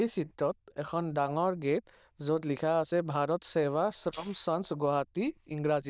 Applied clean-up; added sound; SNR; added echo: neural diffusion model UNIVERSE++.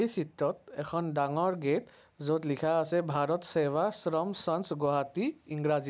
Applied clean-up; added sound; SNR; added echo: none; none; none; none.